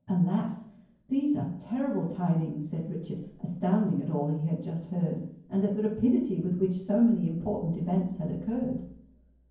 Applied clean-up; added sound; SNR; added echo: none; none; none; reverberation time 0.9 s.